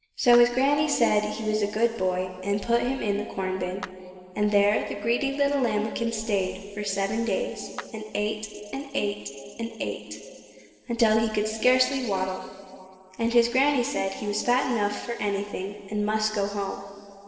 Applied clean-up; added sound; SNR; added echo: none; Clapping; 20 dB; reverberation time 2.5 s.